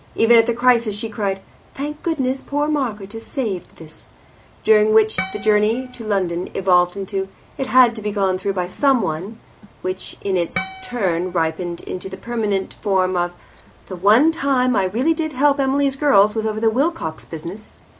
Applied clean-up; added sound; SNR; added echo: none; Harp; 12 dB; none.